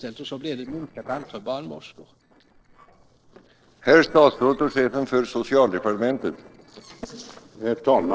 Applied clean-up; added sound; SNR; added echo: neural separator model SepFormer DNS4.